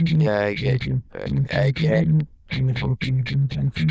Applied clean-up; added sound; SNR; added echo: neural diffusion model UNIVERSE++.